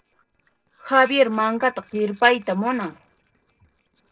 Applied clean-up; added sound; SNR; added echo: neural separator model SepFormer DNS4.